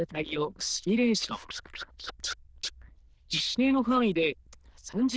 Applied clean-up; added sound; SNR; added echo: neural diffusion model UNIVERSE++.